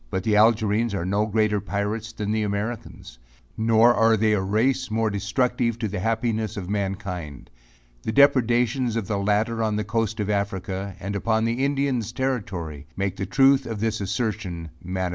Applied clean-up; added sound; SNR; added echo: none; none; none; none.